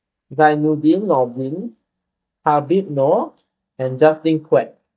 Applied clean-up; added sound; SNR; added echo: neural mask model DeepFilterNet 3.